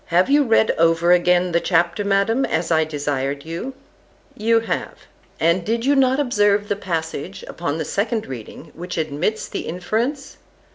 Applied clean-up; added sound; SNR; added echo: none; none; none; none.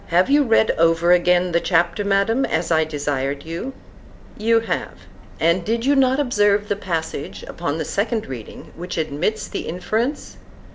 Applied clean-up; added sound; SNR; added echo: none; Subway, metro, underground; 18 dB; none.